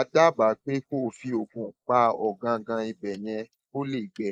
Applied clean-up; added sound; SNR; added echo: neural mask model Resemble Enhance denoiser.